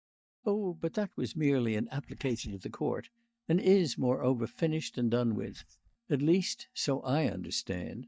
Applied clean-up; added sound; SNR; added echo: neural mask model DeepFilterNet 3.